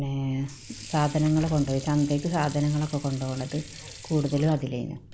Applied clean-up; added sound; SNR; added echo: none; Sink (filling or washing) / Water + Explosion; 16 dB; none.